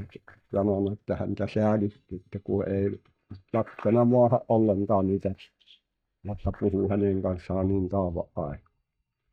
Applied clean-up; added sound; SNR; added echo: neural mask model DeepFilterNet 3.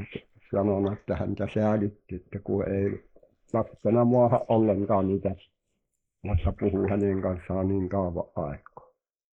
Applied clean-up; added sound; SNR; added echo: neural mask model Resemble Enhance denoiser.